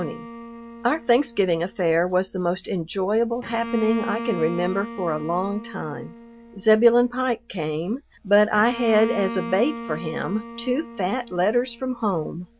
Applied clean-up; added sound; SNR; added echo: none; Bowed string instrument; 12 dB; none.